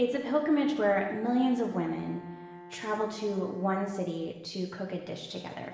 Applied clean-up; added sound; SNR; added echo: none; Bowed string instrument; 19 dB; reverberation time 0.9 s.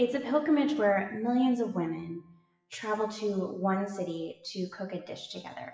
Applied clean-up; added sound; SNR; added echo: classical method WPE with log-MMSE.